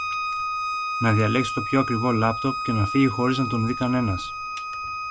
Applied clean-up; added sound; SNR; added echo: none; Bowed string instrument; 5 dB; none.